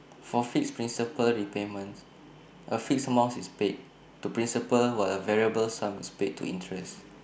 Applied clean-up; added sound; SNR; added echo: none; none; none; none.